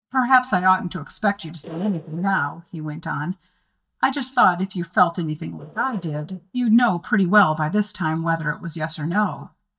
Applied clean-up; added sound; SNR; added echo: neural mask model DeepFilterNet 3.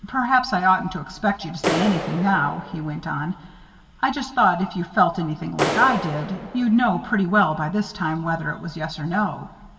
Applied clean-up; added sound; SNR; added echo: none; Clapping; 10 dB; reverberation time 1.6 s.